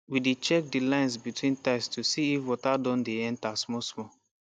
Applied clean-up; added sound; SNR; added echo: none; none; none; none.